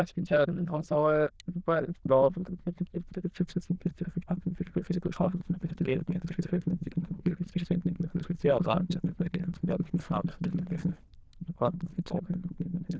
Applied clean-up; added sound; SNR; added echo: neural diffusion model UNIVERSE++.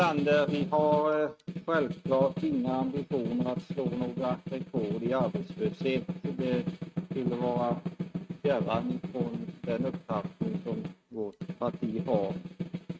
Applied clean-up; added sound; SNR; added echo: neural mask model RNNoise.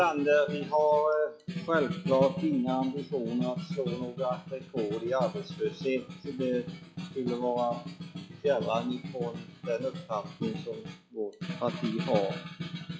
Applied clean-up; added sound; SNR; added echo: classical method log-MMSE.